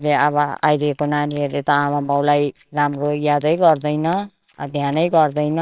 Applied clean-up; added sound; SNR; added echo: neural separator model SepFormer WHAMR!.